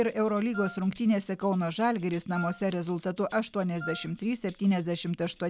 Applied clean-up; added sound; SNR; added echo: none; Wind instrument, woodwind instrument + Tambourine; 15 dB; none.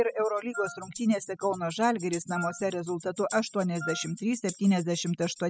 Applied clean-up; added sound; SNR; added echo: classical method spectral subtraction.